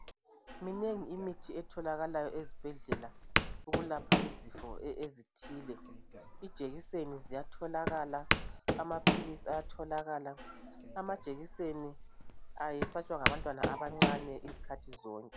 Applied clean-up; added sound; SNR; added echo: none; Walk, footsteps; -3 dB; none.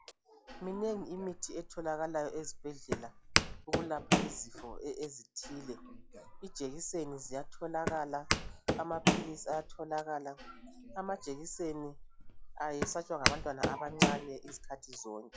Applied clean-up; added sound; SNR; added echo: classical method log-MMSE.